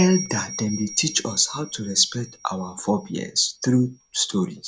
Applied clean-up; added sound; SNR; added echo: none; Bell; 15 dB; none.